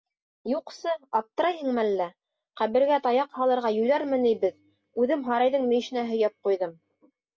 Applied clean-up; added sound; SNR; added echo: none; none; none; none.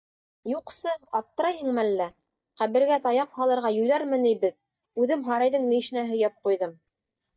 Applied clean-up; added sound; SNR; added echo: neural mask model DeepFilterNet 3.